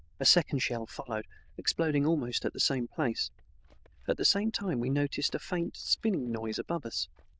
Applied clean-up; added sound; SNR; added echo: neural diffusion model UNIVERSE++.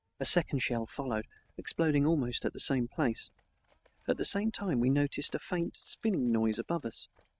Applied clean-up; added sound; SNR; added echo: neural mask model RNNoise.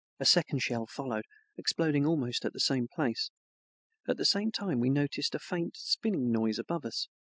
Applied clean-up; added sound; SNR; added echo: none; none; none; none.